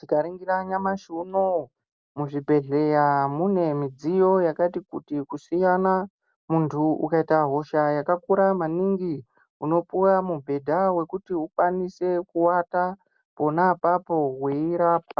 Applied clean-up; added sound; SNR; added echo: none; none; none; none.